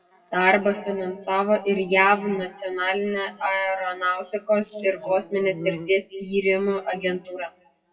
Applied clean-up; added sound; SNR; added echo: classical method WPE with log-MMSE.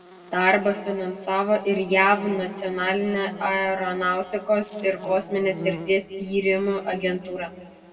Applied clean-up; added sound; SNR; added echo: none; Buzz; 17 dB; reverberation time 1.6 s.